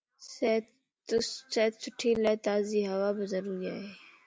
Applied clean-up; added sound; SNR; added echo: none; none; none; none.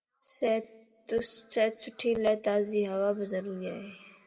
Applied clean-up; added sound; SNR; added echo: none; none; none; reverberation time 1.1 s.